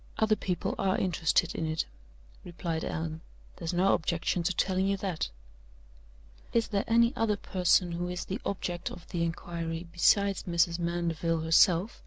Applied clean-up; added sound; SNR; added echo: none; none; none; none.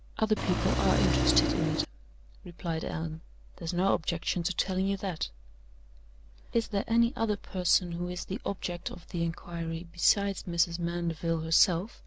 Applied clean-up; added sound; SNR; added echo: none; Engine; -3 dB; none.